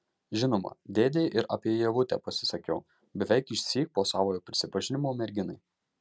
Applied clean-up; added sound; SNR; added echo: none; none; none; none.